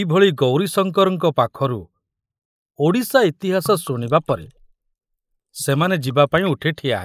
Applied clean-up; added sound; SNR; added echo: neural mask model Resemble Enhance denoiser.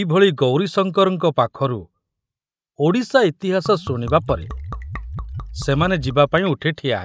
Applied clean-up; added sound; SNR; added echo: none; Liquid; 12 dB; none.